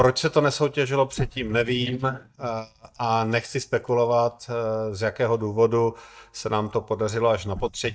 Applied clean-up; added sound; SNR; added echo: neural mask model DeepFilterNet 3.